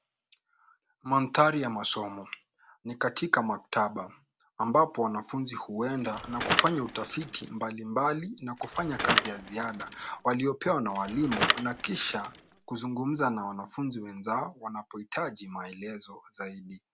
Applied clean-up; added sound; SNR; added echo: none; Bicycle; 2 dB; none.